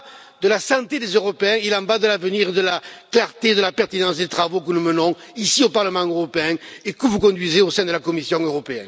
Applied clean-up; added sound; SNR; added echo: none; none; none; none.